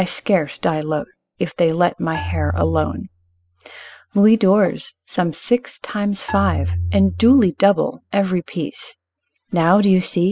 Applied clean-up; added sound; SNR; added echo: classical method spectral subtraction.